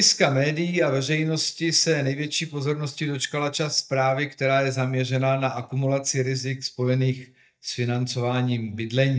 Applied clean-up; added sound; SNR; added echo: neural mask model DeepFilterNet 3.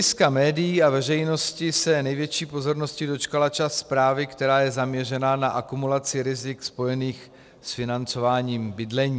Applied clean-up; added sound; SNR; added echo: none; none; none; none.